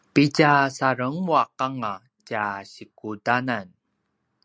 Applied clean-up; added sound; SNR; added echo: none; none; none; none.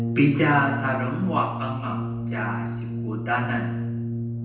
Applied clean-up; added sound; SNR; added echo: none; Brass instrument; 3 dB; reverberation time 0.9 s.